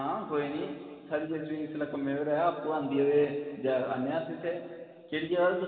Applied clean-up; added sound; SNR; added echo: none; none; none; reverberation time 2.3 s.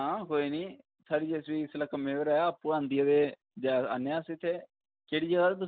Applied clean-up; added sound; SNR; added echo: none; none; none; none.